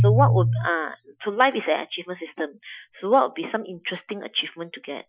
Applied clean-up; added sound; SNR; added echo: classical method Wiener filter.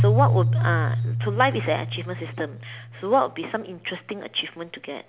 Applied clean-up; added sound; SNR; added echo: none; Keyboard (musical); -1 dB; none.